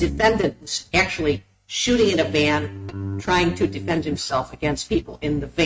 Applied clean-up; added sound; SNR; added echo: neural mask model RNNoise.